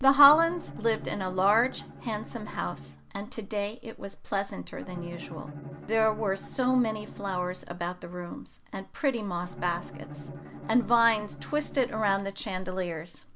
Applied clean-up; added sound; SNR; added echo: none; Bowed string instrument; 15 dB; none.